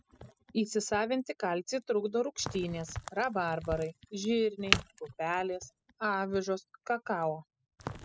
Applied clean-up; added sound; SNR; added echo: classical method spectral subtraction.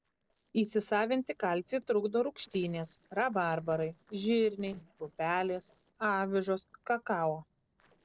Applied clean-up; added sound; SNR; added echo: neural separator model SepFormer DNS4.